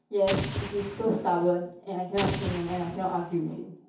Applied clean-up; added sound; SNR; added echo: none; Explosion; 6 dB; reverberation time 0.6 s.